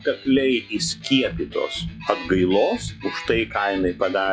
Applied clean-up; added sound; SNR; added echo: classical method log-MMSE.